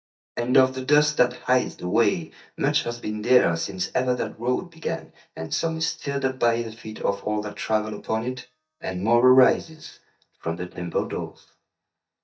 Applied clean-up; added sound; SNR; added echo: neural mask model DeepFilterNet 3.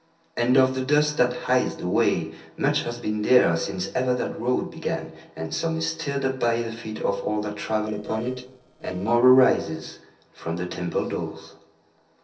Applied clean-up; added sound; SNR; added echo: neural separator model SepFormer DNS4.